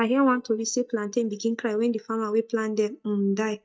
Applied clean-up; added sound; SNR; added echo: neural mask model DeepFilterNet 3.